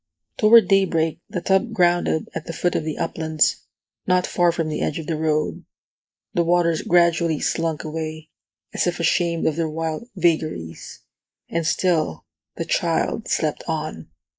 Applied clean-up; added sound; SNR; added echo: neural mask model Resemble Enhance denoiser.